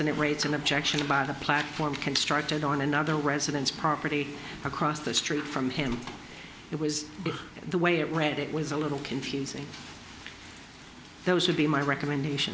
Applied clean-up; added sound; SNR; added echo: none; none; none; none.